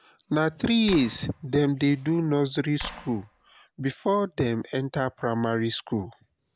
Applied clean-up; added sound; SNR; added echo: none; Clapping; 15 dB; none.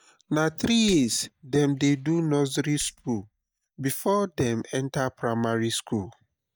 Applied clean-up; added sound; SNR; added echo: neural mask model DeepFilterNet 3.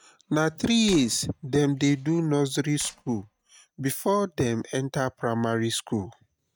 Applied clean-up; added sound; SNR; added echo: neural mask model RNNoise.